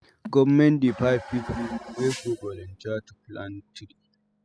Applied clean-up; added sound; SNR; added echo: classical method spectral subtraction.